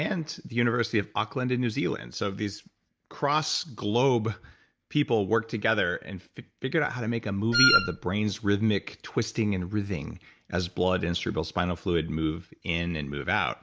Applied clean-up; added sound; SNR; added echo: none; Wind instrument, woodwind instrument; -5 dB; none.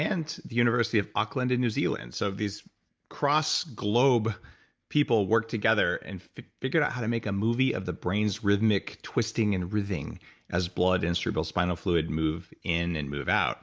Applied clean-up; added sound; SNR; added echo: none; none; none; none.